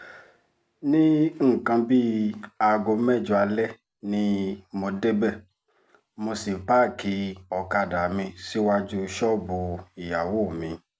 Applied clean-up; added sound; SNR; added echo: none; none; none; none.